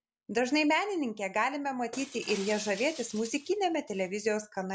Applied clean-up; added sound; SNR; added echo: none; Shatter; 18 dB; none.